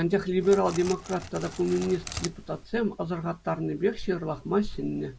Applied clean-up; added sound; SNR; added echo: none; Crackle; 12 dB; none.